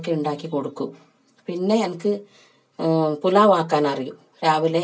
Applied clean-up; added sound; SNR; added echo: none; none; none; none.